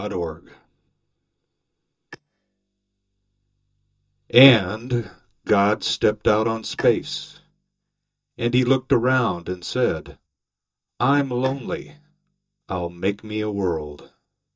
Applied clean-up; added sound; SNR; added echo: neural mask model DeepFilterNet 3.